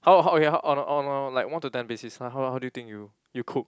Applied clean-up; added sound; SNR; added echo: none; none; none; none.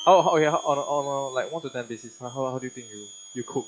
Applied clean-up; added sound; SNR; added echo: classical method log-MMSE.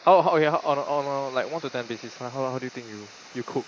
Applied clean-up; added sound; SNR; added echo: neural mask model Resemble Enhance denoiser.